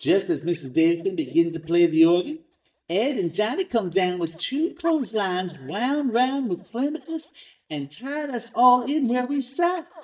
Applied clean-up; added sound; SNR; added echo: neural mask model DeepFilterNet 3.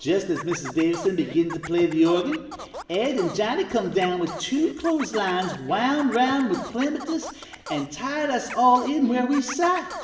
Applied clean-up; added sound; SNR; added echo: none; Scratching (performance technique); 14 dB; reverberation time 1.0 s.